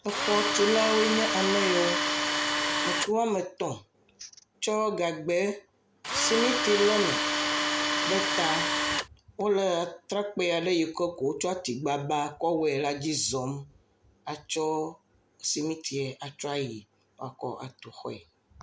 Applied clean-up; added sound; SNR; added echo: none; Tools; -2 dB; none.